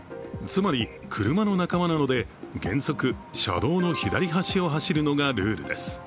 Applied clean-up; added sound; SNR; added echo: none; none; none; none.